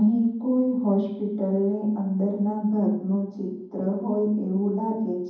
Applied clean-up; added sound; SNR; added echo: none; none; none; reverberation time 1.2 s.